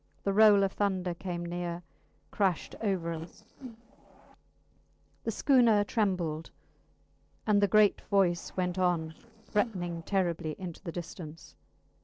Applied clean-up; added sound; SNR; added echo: neural separator model SepFormer DNS4.